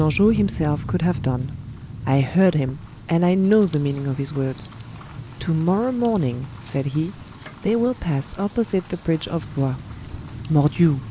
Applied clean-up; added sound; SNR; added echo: none; Rain; 12 dB; none.